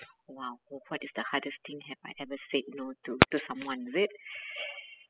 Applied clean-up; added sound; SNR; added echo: classical method spectral subtraction.